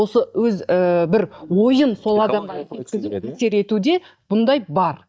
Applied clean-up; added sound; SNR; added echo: neural mask model DeepFilterNet 3.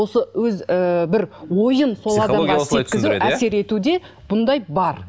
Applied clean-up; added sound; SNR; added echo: none; none; none; none.